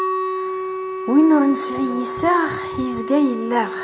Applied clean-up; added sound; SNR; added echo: none; Wind instrument, woodwind instrument; 7 dB; none.